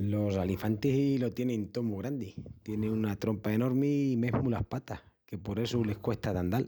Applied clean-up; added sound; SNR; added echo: none; Bowed string instrument; 18 dB; none.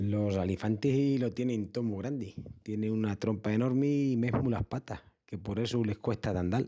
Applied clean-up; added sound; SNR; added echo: none; none; none; none.